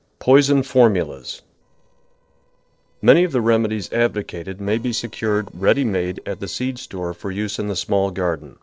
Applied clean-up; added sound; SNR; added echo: neural separator model SepFormer DNS4.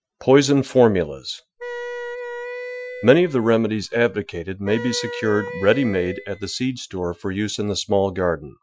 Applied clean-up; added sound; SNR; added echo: classical method Wiener filter.